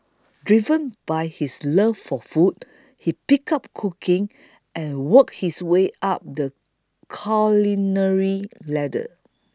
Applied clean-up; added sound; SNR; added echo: none; none; none; none.